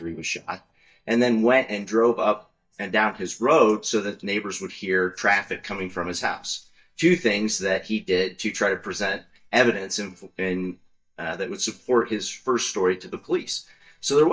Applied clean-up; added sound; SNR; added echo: neural mask model DeepFilterNet 3.